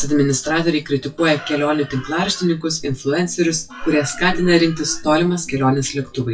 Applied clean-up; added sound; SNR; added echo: classical method WPE with log-MMSE.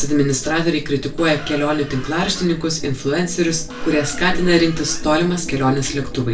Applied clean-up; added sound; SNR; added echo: none; Squeak; 18 dB; reverberation time 0.3 s.